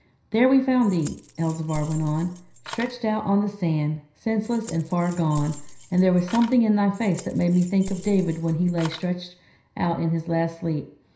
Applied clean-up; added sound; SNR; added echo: none; Keys jangling; 16 dB; reverberation time 0.5 s.